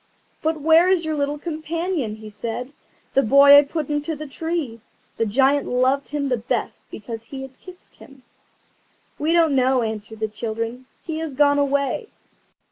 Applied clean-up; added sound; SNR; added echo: none; none; none; none.